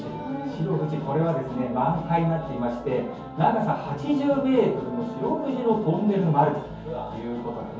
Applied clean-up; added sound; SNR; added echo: none; none; none; reverberation time 0.6 s.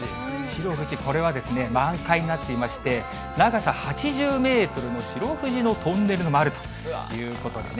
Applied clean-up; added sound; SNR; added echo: none; none; none; none.